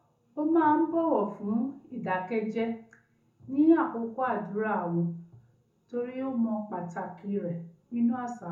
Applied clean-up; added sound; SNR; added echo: none; none; none; reverberation time 0.6 s.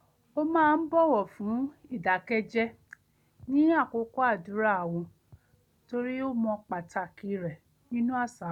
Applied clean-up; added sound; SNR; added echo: none; none; none; none.